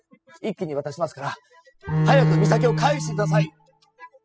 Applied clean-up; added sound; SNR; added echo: classical method spectral subtraction.